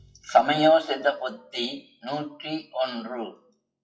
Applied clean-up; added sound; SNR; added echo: classical method WPE with log-MMSE.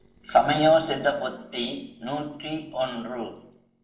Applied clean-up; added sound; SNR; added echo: neural separator model SepFormer DNS4.